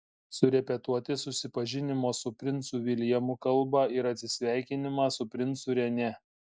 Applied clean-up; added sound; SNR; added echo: none; none; none; none.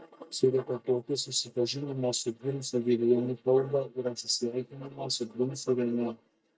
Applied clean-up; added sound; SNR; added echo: neural mask model DeepFilterNet 3.